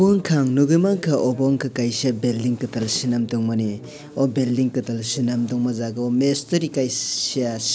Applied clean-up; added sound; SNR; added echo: none; none; none; none.